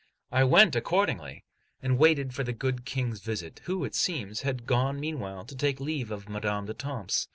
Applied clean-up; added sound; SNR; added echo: none; none; none; none.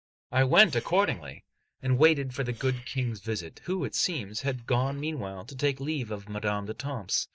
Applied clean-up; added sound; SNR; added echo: neural mask model DeepFilterNet 3.